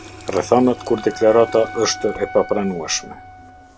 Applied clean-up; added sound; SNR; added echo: none; Water tap, faucet + Wind instrument, woodwind instrument; 15 dB; none.